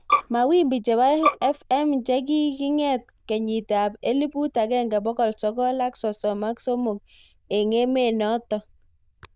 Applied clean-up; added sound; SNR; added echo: neural diffusion model UNIVERSE++.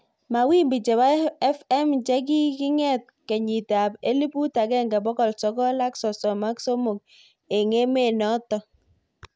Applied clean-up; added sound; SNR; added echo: none; none; none; none.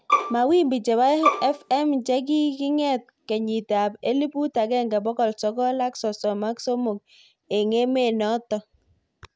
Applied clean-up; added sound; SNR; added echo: none; Bowed string instrument; 2 dB; none.